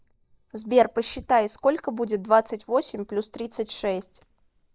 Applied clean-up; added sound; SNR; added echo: neural mask model Resemble Enhance denoiser.